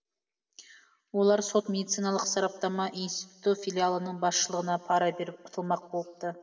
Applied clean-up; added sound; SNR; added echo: none; none; none; reverberation time 1.4 s.